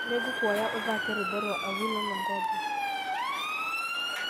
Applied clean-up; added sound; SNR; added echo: none; Motor vehicle (road) / Siren; -4 dB; none.